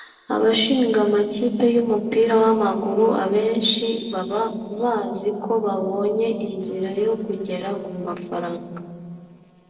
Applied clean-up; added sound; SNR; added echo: neural separator model SepFormer DNS4.